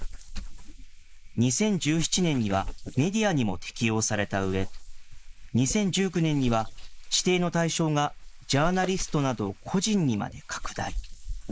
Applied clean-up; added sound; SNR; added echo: neural mask model Resemble Enhance denoiser.